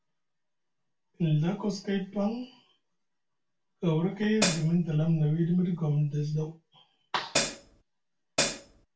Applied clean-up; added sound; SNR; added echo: none; Hi-hat; 0 dB; reverberation time 0.2 s.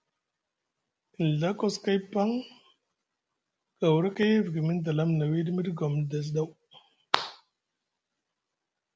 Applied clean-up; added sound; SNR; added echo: none; none; none; none.